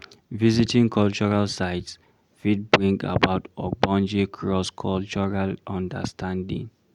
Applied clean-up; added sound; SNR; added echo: none; none; none; none.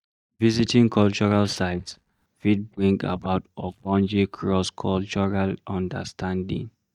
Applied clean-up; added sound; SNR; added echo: neural mask model DeepFilterNet 3.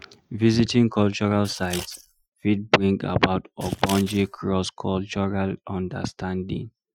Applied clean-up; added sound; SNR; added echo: classical method Wiener filter.